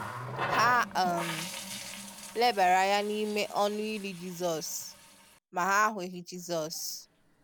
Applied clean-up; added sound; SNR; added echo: none; Water tap, faucet; 10 dB; none.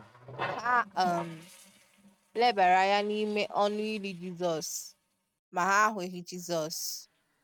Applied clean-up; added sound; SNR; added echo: neural mask model RNNoise.